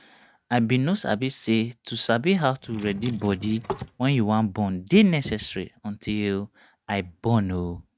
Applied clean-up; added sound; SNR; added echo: neural mask model RNNoise.